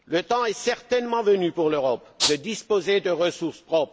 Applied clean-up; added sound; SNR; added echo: none; Rattle (instrument); 1 dB; none.